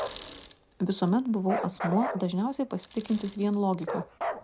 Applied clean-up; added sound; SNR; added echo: none; Bark + Bicycle; 8 dB; none.